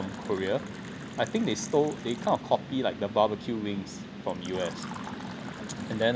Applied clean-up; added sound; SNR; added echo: none; Fill (with liquid); 18 dB; none.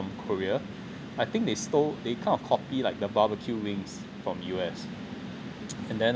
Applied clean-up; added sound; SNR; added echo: none; none; none; none.